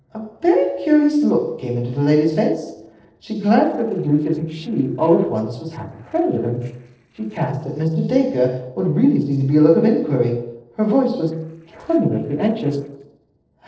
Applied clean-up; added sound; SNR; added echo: neural separator model SepFormer DNS4.